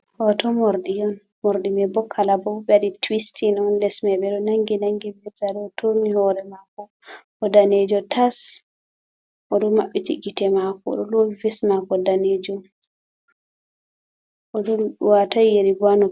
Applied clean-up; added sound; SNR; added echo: none; none; none; none.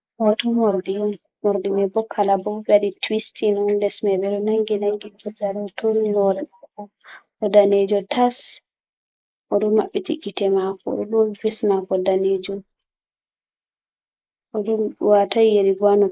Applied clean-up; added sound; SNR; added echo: neural mask model Resemble Enhance denoiser.